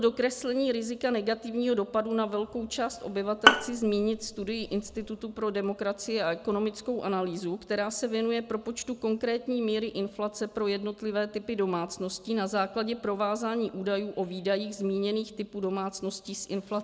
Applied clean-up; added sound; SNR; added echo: none; Bowed string instrument; -2 dB; none.